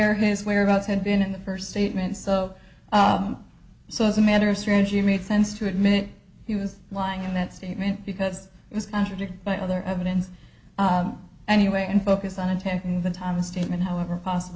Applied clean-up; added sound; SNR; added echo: none; none; none; none.